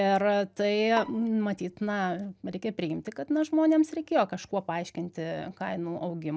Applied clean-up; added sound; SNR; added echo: none; Bowed string instrument; 15 dB; none.